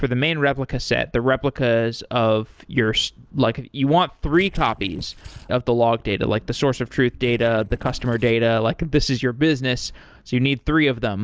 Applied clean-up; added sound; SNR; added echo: neural separator model SepFormer DNS4.